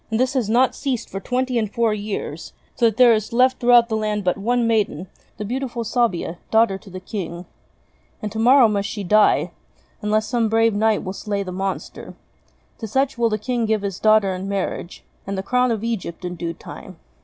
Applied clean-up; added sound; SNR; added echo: none; none; none; none.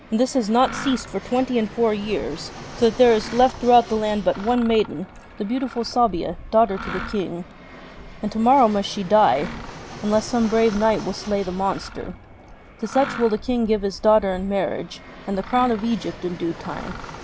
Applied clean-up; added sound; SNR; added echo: none; Fixed-wing aircraft, airplane + Mechanisms; 14 dB; none.